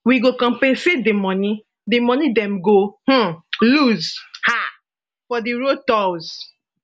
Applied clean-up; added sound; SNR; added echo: none; none; none; none.